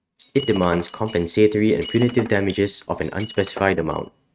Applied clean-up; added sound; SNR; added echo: neural mask model RNNoise.